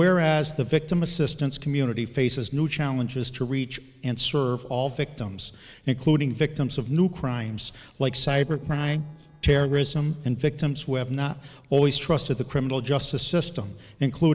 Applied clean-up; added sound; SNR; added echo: neural separator model SepFormer DNS4.